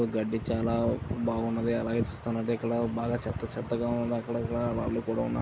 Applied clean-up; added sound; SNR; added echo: none; none; none; none.